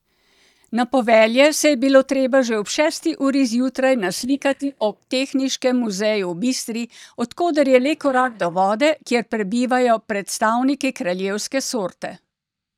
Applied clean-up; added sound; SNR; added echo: neural mask model DeepFilterNet 3.